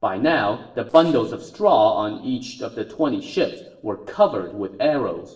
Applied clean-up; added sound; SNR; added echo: neural separator model SepFormer DNS4.